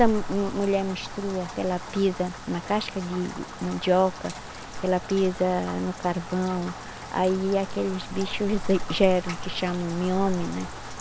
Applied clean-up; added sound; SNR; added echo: none; Rain; 8 dB; none.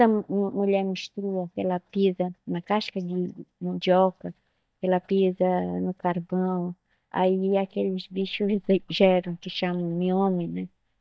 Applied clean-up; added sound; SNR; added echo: neural mask model DeepFilterNet 3.